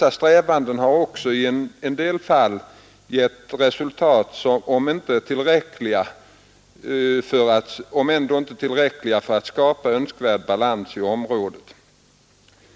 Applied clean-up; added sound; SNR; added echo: none; none; none; none.